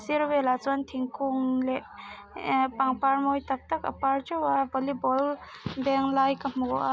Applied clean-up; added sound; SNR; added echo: none; none; none; none.